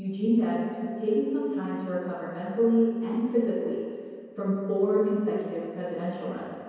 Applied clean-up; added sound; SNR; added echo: none; none; none; reverberation time 2.2 s.